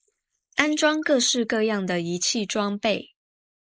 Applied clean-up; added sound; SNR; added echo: neural mask model Resemble Enhance denoiser.